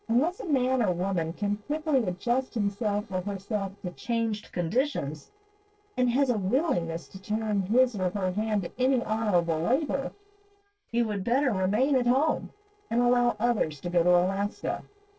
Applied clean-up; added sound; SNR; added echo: neural separator model SepFormer DNS4.